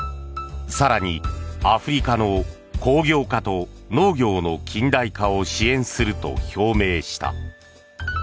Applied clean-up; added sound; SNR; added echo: none; none; none; none.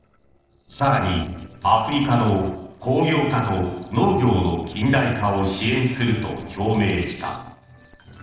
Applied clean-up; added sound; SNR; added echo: neural separator model SepFormer DNS4.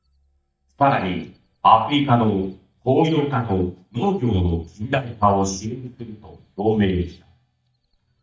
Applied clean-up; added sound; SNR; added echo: neural mask model DeepFilterNet 3.